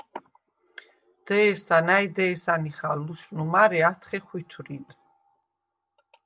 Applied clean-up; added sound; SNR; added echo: none; none; none; none.